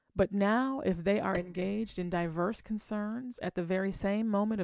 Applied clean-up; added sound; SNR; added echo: neural mask model DeepFilterNet 3.